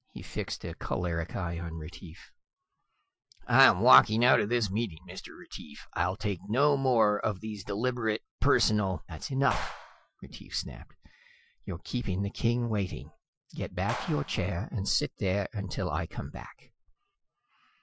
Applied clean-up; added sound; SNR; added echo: classical method Wiener filter.